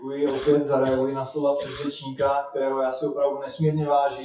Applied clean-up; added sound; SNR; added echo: classical method WPE with log-MMSE.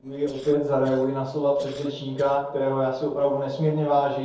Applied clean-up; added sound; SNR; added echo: neural separator model SepFormer DNS4.